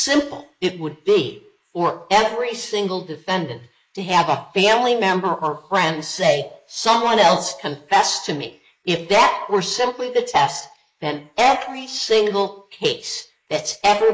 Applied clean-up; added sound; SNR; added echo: neural mask model Resemble Enhance denoiser.